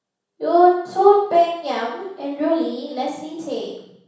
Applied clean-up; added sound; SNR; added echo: none; none; none; reverberation time 0.7 s.